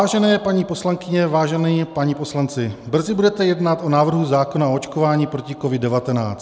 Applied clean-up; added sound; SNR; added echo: none; none; none; none.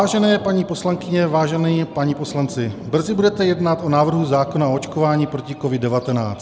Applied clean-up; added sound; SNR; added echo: none; Thunder; 17 dB; none.